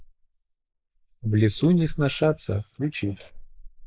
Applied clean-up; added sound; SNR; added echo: neural mask model Resemble Enhance denoiser.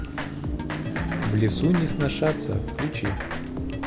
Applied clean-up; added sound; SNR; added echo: none; Drum kit + Car passing by / Traffic noise, roadway noise / Engine; 2 dB; none.